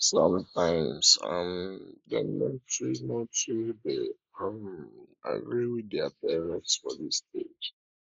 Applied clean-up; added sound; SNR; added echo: neural mask model Resemble Enhance denoiser.